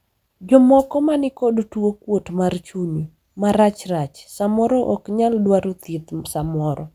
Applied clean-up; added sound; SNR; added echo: none; none; none; none.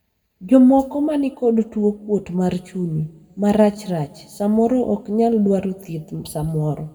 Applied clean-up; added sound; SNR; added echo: none; none; none; reverberation time 1.3 s.